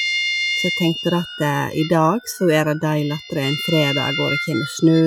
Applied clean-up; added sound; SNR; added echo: classical method Wiener filter.